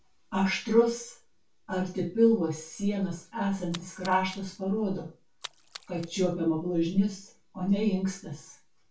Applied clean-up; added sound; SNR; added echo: none; Splash, splatter; 19 dB; reverberation time 0.2 s.